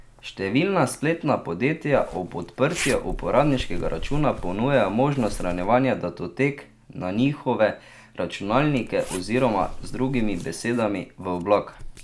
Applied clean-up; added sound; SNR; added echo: none; Zipper (clothing); 11 dB; none.